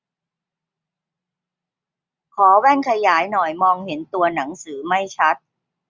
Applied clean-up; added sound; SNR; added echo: none; none; none; none.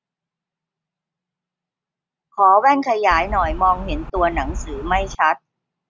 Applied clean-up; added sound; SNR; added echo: none; Wind; 7 dB; none.